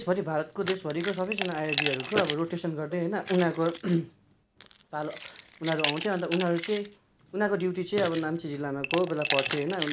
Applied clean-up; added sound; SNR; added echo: none; Glass + Keys jangling; 6 dB; none.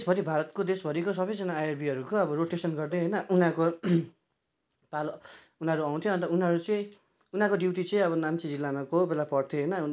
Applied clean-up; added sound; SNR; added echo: none; none; none; none.